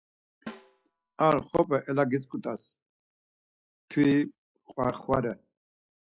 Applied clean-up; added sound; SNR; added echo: classical method log-MMSE.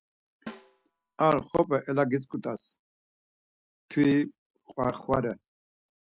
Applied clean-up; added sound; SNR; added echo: none; Snare drum; 19 dB; none.